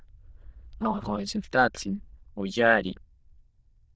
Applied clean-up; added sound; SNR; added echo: neural diffusion model UNIVERSE++.